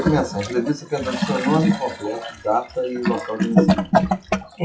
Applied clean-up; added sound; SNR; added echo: classical method WPE with log-MMSE.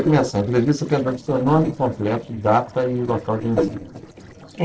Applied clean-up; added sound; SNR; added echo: neural separator model SepFormer DNS4.